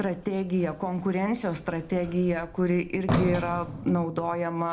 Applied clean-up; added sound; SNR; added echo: none; Sliding door; 8 dB; reverberation time 0.2 s.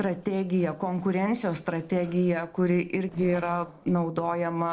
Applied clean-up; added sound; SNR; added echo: neural separator model SepFormer DNS4.